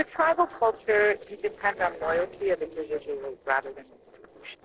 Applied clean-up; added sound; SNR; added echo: neural separator model SepFormer DNS4.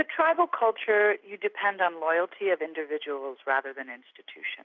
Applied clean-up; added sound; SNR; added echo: none; none; none; none.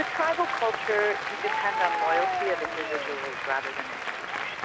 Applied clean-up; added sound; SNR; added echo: none; Applause; 0 dB; none.